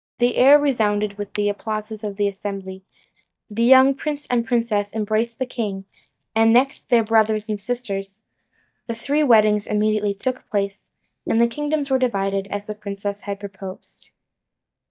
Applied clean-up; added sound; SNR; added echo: neural mask model DeepFilterNet 3.